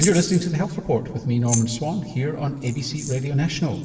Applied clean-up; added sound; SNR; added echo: none; Rattle (instrument); 11 dB; reverberation time 2.0 s.